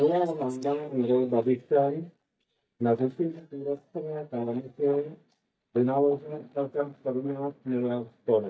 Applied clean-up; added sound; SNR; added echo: neural mask model DeepFilterNet 3.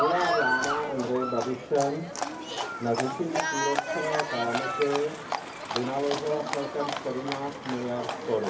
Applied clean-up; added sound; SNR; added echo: none; Livestock, farm animals, working animals; 1 dB; reverberation time 0.3 s.